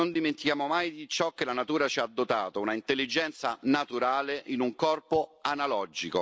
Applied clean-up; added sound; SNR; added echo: none; none; none; none.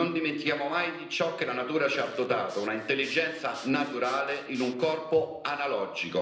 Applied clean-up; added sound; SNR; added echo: none; Zipper (clothing) / Sawing; 19 dB; reverberation time 0.9 s.